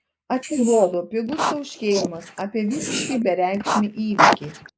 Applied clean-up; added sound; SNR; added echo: neural mask model Resemble Enhance denoiser.